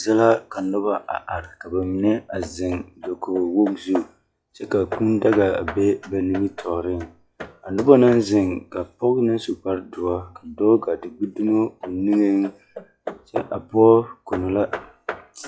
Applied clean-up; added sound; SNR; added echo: classical method log-MMSE.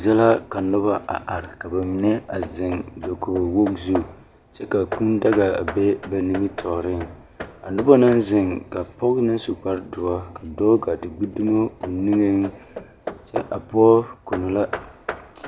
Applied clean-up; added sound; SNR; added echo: none; Hammer / Wood; 15 dB; none.